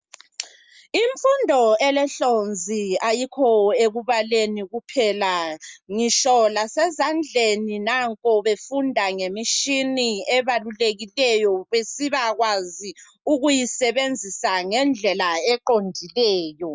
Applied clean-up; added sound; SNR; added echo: none; none; none; none.